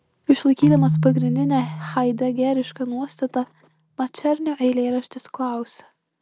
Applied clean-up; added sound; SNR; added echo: none; Keyboard (musical); 6 dB; none.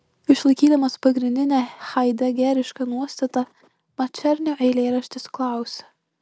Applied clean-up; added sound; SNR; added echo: none; none; none; none.